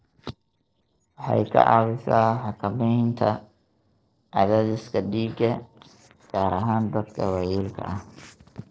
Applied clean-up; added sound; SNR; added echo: neural separator model SepFormer DNS4.